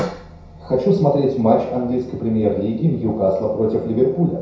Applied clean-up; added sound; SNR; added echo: none; none; none; reverberation time 0.5 s.